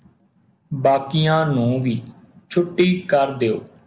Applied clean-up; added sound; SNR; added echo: none; none; none; none.